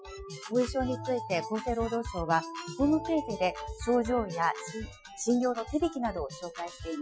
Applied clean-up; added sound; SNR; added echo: classical method Wiener filter.